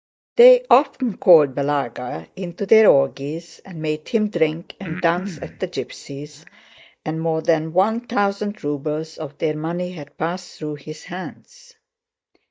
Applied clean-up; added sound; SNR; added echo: neural mask model DeepFilterNet 3.